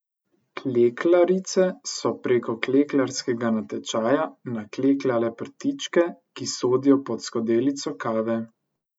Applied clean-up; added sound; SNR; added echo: none; none; none; none.